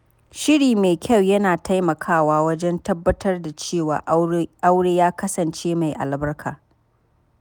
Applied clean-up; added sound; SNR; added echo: none; none; none; none.